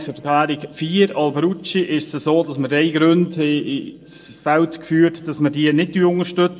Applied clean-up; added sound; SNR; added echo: neural separator model SepFormer DNS4.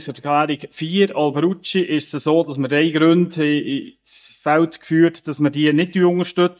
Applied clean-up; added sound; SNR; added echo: neural mask model DeepFilterNet 3.